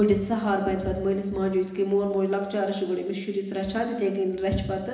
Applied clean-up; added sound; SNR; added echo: none; none; none; reverberation time 1.0 s.